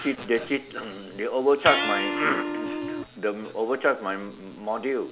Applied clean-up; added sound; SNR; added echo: none; Electric guitar; 4 dB; none.